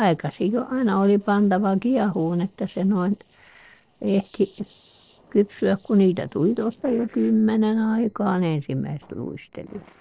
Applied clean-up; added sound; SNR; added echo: neural separator model SepFormer DNS4.